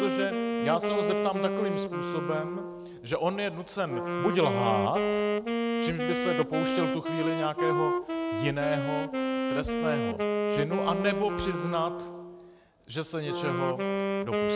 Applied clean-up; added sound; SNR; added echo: none; Wind instrument, woodwind instrument; -2 dB; none.